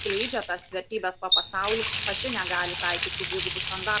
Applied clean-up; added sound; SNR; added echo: none; Water tap, faucet; 0 dB; none.